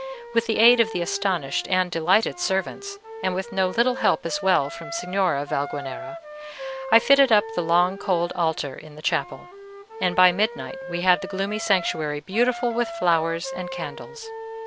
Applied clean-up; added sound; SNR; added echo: none; Wind instrument, woodwind instrument; 12 dB; none.